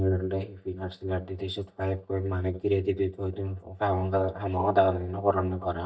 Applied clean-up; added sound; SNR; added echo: neural mask model DeepFilterNet 3.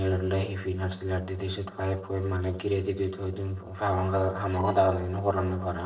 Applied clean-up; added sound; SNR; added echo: neural separator model SepFormer DNS4.